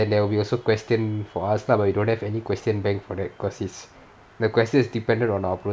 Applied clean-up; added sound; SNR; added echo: none; none; none; none.